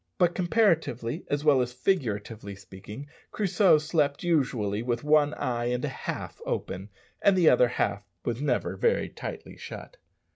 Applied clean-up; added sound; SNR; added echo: none; none; none; none.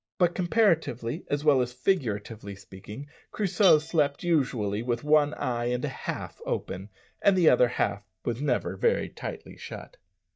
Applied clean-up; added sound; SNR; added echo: neural mask model DeepFilterNet 3.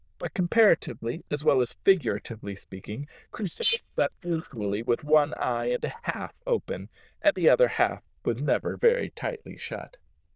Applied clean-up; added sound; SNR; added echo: neural diffusion model UNIVERSE++.